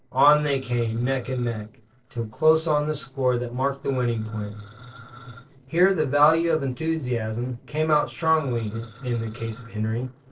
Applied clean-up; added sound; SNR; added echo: neural separator model SepFormer DNS4.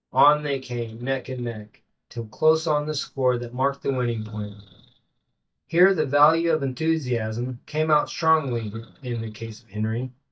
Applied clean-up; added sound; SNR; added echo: neural mask model DeepFilterNet 3.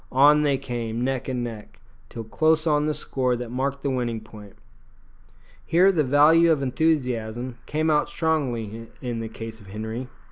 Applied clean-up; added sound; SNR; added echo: none; none; none; none.